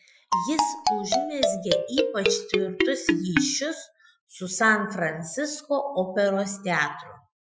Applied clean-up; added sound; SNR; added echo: classical method Wiener filter.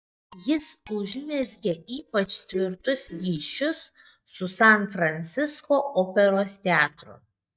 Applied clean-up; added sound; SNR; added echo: neural mask model DeepFilterNet 3.